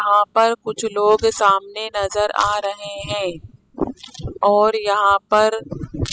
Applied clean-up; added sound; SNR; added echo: classical method spectral subtraction.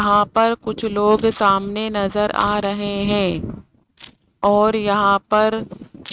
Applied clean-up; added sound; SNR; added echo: neural mask model RNNoise.